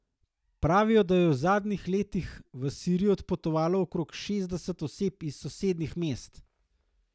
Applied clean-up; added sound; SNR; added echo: none; none; none; none.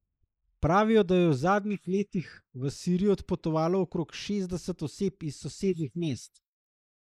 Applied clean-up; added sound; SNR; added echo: neural mask model Resemble Enhance denoiser.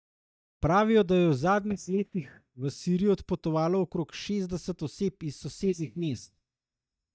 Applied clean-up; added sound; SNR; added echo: neural mask model DeepFilterNet 3.